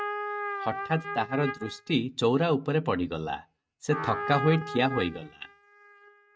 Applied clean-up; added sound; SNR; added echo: neural mask model RNNoise.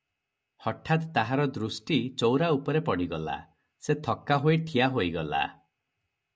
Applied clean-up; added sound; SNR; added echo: none; none; none; none.